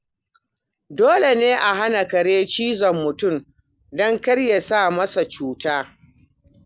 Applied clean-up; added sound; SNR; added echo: none; none; none; none.